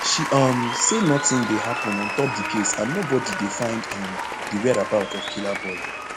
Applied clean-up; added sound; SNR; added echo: none; Applause; 4 dB; none.